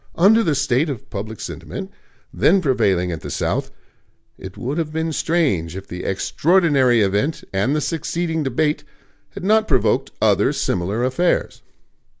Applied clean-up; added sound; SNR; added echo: none; none; none; none.